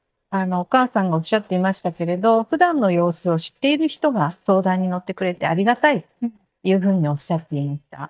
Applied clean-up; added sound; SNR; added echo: neural mask model DeepFilterNet 3.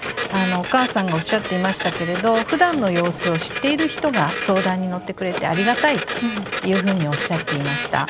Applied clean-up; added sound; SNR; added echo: none; Printer; 5 dB; none.